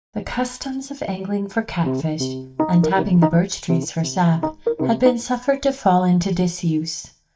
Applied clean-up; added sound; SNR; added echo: neural mask model DeepFilterNet 3.